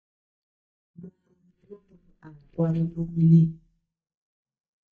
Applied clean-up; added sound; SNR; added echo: neural mask model DeepFilterNet 3.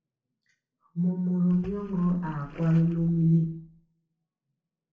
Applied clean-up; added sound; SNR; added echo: neural separator model SepFormer DNS4.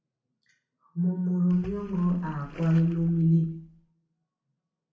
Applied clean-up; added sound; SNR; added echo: none; Splash, splatter; 20 dB; reverberation time 0.6 s.